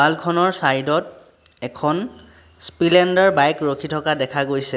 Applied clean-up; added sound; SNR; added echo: none; none; none; none.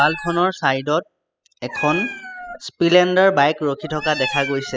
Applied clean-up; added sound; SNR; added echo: classical method spectral subtraction.